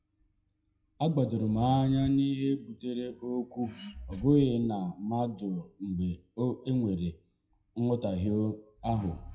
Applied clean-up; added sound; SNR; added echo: classical method WPE with log-MMSE.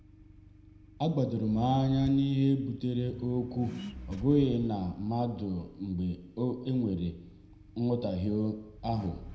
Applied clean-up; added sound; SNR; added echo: none; Accelerating, revving, vroom; 16 dB; reverberation time 0.7 s.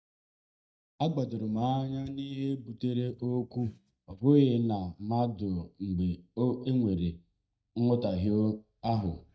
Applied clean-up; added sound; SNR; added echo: neural mask model DeepFilterNet 3.